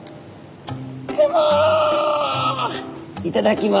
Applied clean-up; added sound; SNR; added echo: none; none; none; none.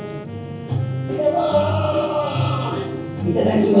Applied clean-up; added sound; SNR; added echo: none; Wind instrument, woodwind instrument; 16 dB; reverberation time 0.6 s.